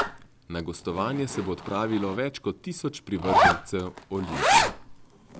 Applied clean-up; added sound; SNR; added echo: none; Zipper (clothing); -3 dB; none.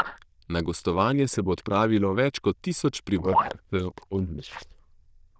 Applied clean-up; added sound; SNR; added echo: neural diffusion model UNIVERSE++.